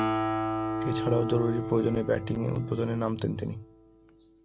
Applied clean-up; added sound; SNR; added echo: none; Acoustic guitar; 3 dB; none.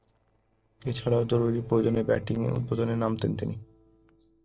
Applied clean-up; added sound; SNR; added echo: neural separator model SepFormer DNS4.